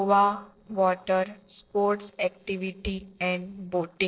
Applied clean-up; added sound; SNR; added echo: neural separator model SepFormer DNS4.